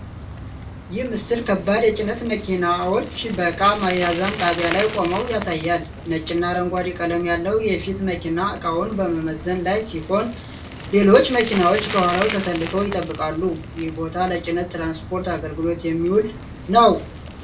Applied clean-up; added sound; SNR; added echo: none; Bicycle; 11 dB; reverberation time 0.2 s.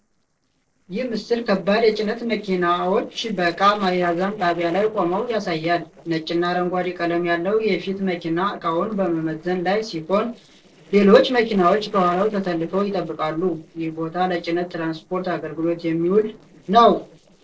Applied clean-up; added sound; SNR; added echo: neural separator model SepFormer DNS4.